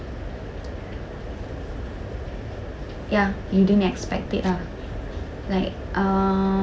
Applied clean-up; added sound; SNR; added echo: none; Wind; 19 dB; none.